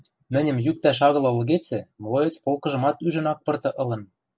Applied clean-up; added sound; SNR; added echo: none; none; none; none.